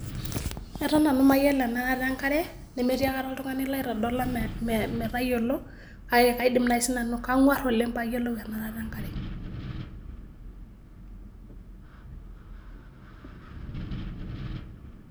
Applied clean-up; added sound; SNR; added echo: none; Wind; 13 dB; none.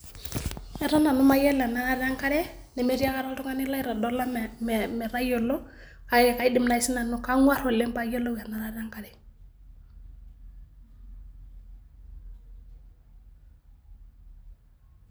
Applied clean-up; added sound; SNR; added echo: none; none; none; none.